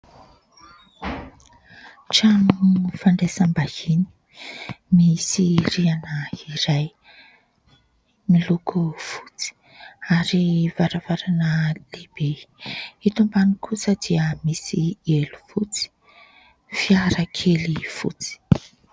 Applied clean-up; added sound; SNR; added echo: none; none; none; none.